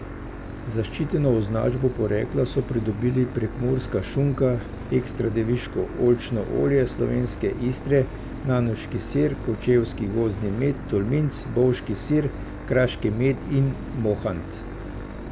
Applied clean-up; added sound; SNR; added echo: none; Engine / Boat, Water vehicle; 10 dB; none.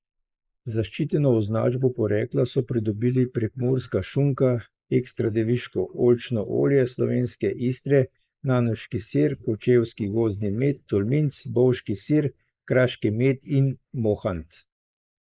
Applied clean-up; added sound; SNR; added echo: neural mask model Resemble Enhance denoiser.